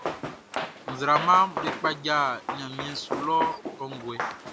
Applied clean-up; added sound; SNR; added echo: none; Run; 7 dB; none.